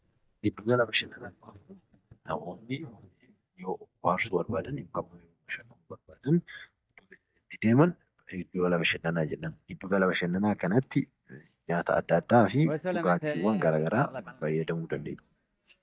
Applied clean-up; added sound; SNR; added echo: neural mask model DeepFilterNet 3.